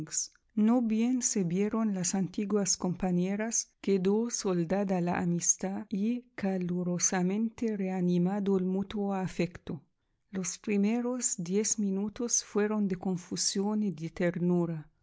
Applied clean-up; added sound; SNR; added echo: none; none; none; none.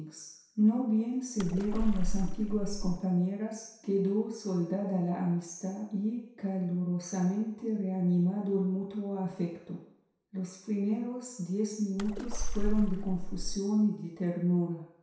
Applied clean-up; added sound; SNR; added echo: none; Splash, splatter; -1 dB; reverberation time 0.7 s.